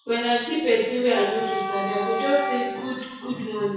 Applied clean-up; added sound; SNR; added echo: none; Wind instrument, woodwind instrument; 6 dB; reverberation time 1.0 s.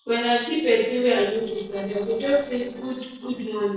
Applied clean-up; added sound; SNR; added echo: neural separator model SepFormer DNS4.